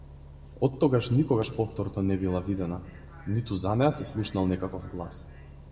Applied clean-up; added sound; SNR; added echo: none; Bus; 17 dB; reverberation time 1.2 s.